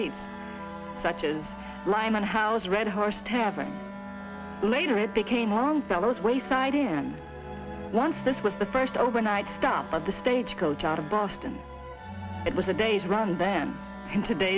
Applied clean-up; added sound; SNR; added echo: none; Wind instrument, woodwind instrument; 14 dB; none.